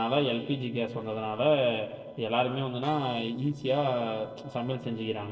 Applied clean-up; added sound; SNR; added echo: neural separator model SepFormer DNS4.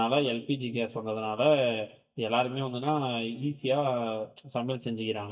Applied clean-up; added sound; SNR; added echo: neural mask model DeepFilterNet 3.